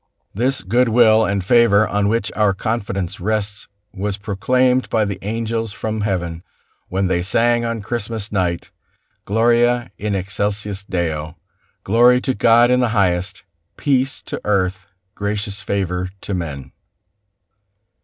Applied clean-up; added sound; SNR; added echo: none; none; none; none.